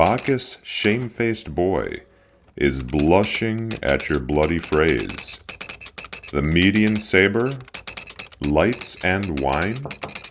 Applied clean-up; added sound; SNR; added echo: none; Knock / Wood + Typewriter; 16 dB; none.